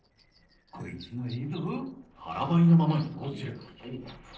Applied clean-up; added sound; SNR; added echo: neural separator model SepFormer DNS4.